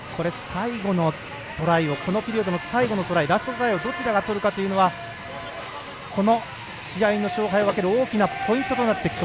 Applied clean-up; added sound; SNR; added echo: none; none; none; none.